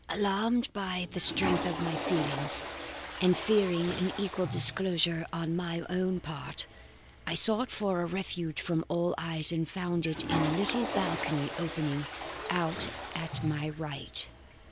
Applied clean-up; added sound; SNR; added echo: none; Toilet flush / Water; 8 dB; none.